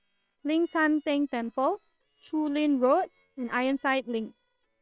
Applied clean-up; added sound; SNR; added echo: neural separator model SepFormer WHAM!.